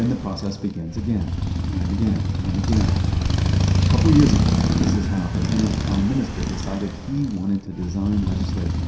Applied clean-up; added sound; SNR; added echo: none; Motorcycle; -3 dB; reverberation time 0.7 s.